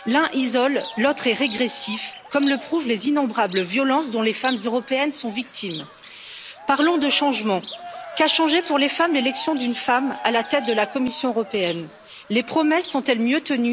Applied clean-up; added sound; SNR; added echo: none; Cheering + Chirp, tweet; 16 dB; none.